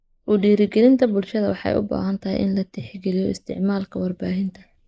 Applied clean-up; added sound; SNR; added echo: neural mask model Resemble Enhance denoiser.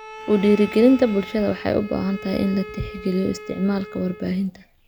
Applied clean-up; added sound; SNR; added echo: none; Bowed string instrument; 16 dB; none.